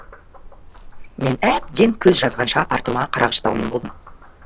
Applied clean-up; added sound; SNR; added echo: none; Frog; 17 dB; none.